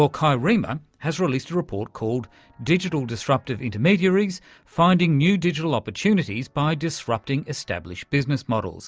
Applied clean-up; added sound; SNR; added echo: none; none; none; none.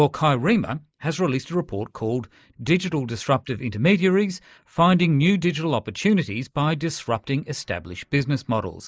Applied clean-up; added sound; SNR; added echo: neural mask model Resemble Enhance denoiser.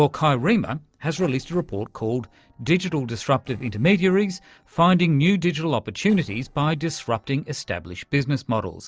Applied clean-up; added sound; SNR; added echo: neural separator model SepFormer DNS4.